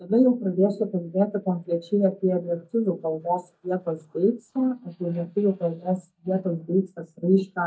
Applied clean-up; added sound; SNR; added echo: neural mask model DeepFilterNet 3.